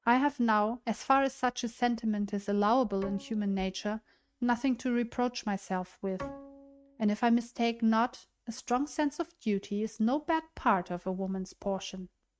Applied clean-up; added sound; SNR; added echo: neural mask model RNNoise.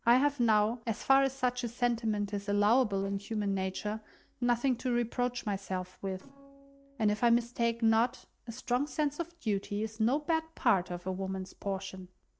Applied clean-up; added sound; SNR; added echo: neural separator model SepFormer DNS4.